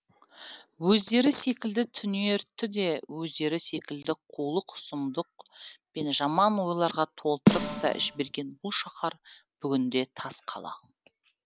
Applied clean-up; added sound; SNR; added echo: none; Snare drum; 2 dB; none.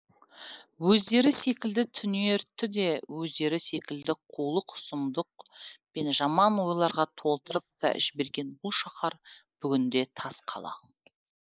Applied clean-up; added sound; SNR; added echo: neural mask model Resemble Enhance denoiser.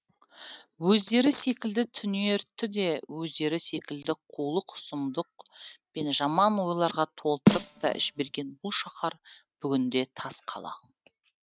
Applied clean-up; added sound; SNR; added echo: neural mask model RNNoise.